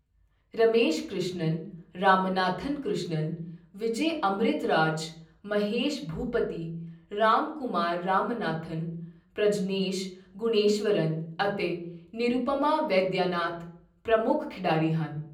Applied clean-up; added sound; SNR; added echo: none; none; none; reverberation time 0.6 s.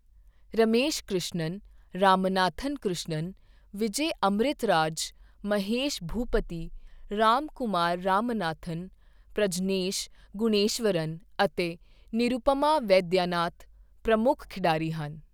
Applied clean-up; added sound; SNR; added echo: none; none; none; none.